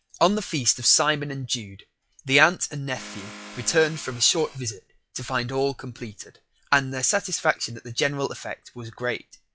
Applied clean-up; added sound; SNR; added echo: classical method log-MMSE.